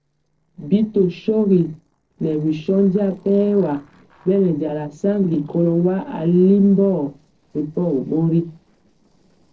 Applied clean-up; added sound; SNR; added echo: neural separator model SepFormer DNS4.